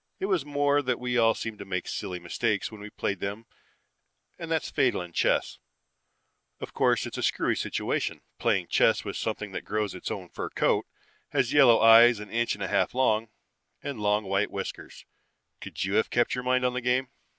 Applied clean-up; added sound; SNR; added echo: none; none; none; none.